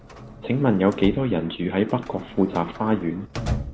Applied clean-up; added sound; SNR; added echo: none; Drawer open or close; 11 dB; none.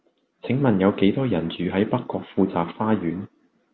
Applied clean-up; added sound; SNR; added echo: none; none; none; none.